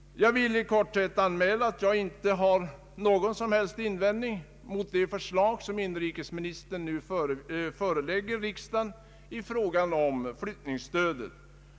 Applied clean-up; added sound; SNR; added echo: none; none; none; none.